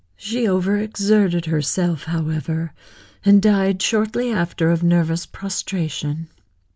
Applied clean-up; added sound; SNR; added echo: none; none; none; none.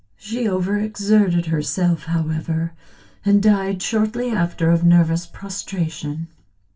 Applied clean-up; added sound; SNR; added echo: none; Gong; 18 dB; reverberation time 0.2 s.